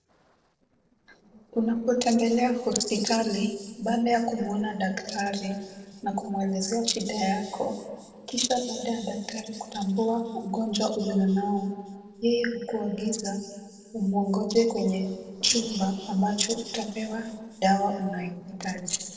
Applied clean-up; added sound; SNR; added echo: neural separator model SepFormer DNS4.